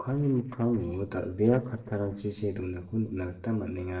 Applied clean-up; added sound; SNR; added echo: neural separator model SepFormer DNS4.